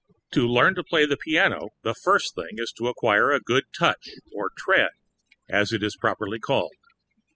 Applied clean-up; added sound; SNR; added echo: classical method spectral subtraction.